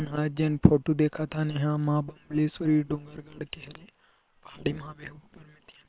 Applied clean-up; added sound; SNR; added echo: neural separator model SepFormer WHAM!.